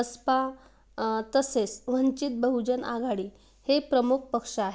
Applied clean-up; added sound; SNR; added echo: none; none; none; none.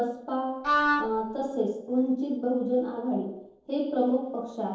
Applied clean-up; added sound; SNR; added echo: neural separator model SepFormer DNS4.